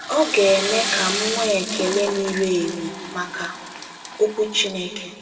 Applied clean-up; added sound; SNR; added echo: none; Toilet flush / Water; 7 dB; reverberation time 1.9 s.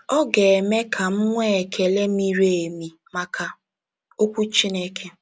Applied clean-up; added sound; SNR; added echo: none; none; none; none.